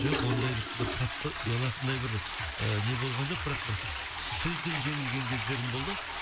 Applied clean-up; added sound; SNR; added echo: none; Toilet flush; 2 dB; none.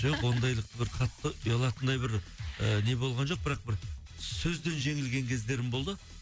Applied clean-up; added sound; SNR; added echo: none; none; none; none.